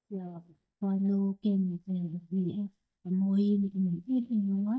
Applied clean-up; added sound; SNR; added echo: neural mask model DeepFilterNet 3.